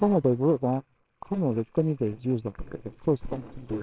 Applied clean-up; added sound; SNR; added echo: neural separator model SepFormer WHAMR!.